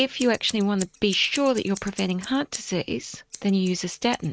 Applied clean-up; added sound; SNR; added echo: neural mask model RNNoise.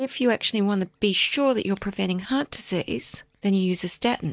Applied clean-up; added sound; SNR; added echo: neural mask model DeepFilterNet 3.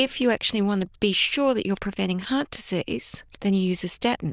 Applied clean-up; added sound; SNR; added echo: neural diffusion model UNIVERSE++.